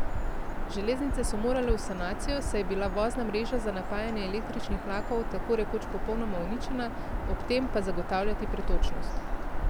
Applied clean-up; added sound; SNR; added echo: none; Bird vocalization, bird call, bird song; -3 dB; none.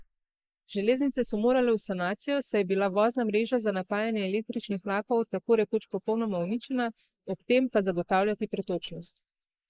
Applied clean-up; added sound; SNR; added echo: neural mask model Resemble Enhance denoiser.